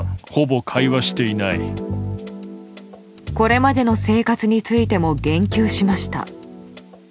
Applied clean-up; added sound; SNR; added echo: none; none; none; none.